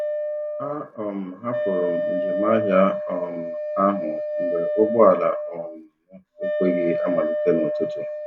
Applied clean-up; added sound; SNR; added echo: none; Wind instrument, woodwind instrument; 2 dB; none.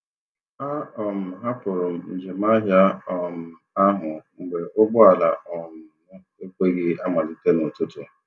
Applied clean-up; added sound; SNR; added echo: none; none; none; none.